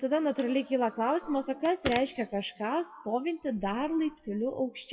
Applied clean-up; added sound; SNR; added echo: classical method WPE with log-MMSE.